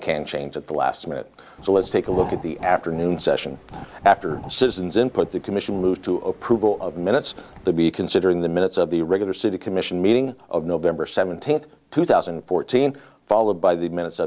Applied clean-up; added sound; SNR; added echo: none; none; none; none.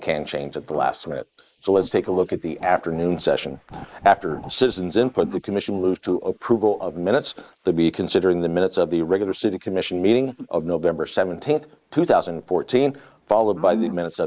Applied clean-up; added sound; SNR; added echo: neural mask model Resemble Enhance denoiser.